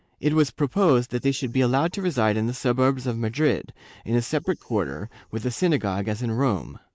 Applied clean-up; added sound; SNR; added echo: neural mask model Resemble Enhance denoiser.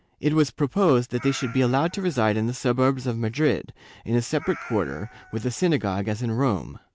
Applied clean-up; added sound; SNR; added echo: none; Meow; 20 dB; none.